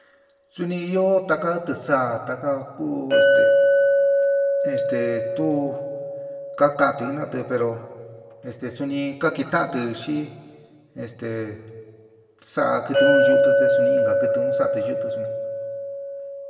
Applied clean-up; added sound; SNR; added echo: none; Chink, clink; -3 dB; reverberation time 1.3 s.